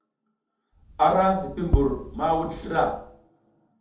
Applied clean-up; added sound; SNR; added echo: none; Tap; 5 dB; reverberation time 0.6 s.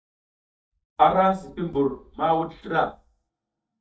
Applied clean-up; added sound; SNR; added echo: neural mask model DeepFilterNet 3.